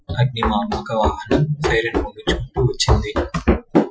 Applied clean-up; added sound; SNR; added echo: classical method Wiener filter.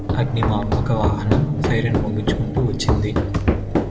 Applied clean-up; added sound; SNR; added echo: none; Engine + Run; 0 dB; none.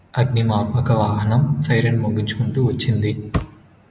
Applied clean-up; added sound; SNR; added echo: none; none; none; none.